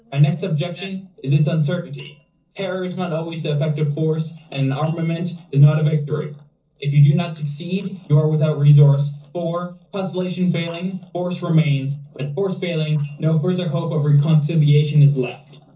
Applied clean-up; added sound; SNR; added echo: neural separator model SepFormer DNS4.